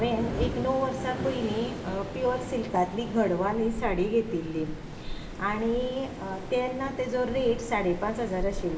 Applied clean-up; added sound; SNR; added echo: none; Waves, surf; 7 dB; reverberation time 0.9 s.